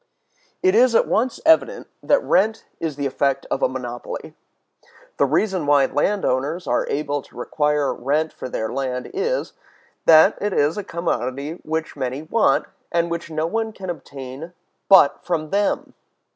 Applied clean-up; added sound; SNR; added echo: none; none; none; none.